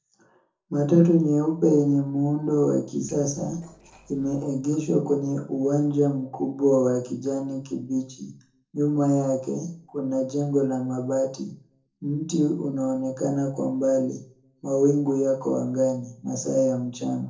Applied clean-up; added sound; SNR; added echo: neural separator model SepFormer DNS4.